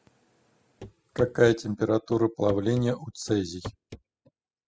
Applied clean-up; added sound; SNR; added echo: classical method spectral subtraction.